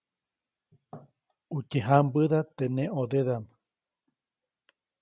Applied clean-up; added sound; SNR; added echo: none; none; none; none.